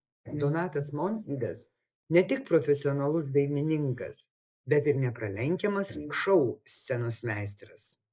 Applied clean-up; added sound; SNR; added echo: neural mask model Resemble Enhance denoiser.